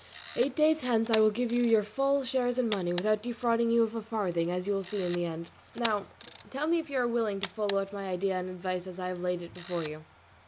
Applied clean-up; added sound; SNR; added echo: none; Camera; 17 dB; none.